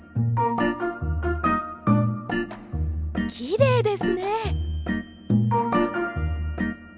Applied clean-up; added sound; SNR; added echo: none; none; none; none.